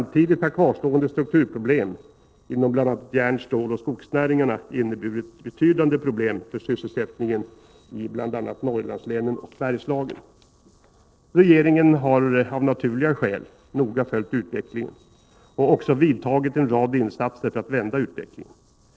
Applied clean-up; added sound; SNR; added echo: neural separator model SepFormer DNS4.